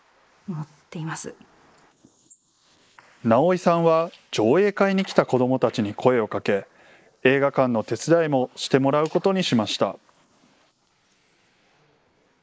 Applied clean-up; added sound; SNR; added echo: neural mask model Resemble Enhance denoiser.